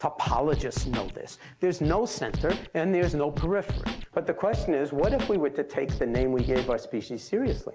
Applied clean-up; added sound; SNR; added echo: none; Scratching (performance technique); 6 dB; none.